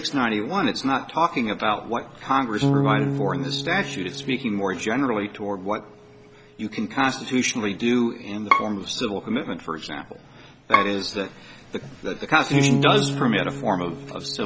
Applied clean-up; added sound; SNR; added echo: none; Bowed string instrument + Bass guitar; 4 dB; none.